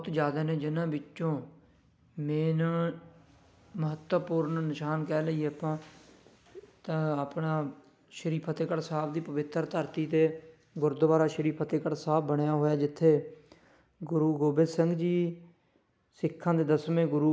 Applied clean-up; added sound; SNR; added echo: none; none; none; none.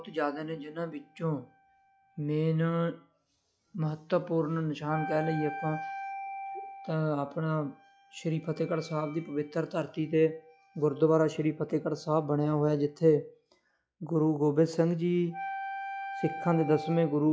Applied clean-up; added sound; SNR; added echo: classical method log-MMSE.